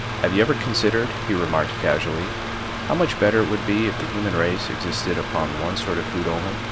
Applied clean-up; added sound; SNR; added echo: none; Mechanical fan; 4 dB; none.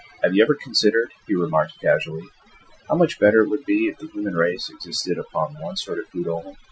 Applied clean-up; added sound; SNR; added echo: classical method Wiener filter.